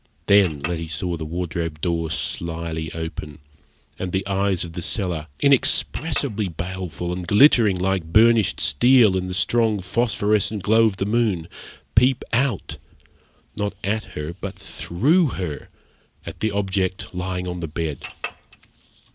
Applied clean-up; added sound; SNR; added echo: none; Chink, clink; 15 dB; none.